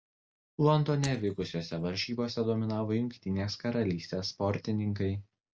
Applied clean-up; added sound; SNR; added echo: none; Shatter; 18 dB; none.